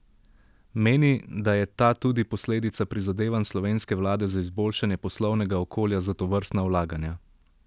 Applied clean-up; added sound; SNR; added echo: none; none; none; none.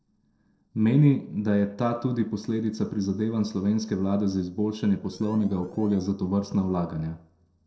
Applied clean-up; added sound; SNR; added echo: neural separator model SepFormer DNS4.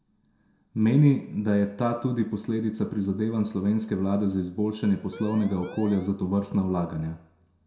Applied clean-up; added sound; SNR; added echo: none; Siren; 17 dB; reverberation time 0.5 s.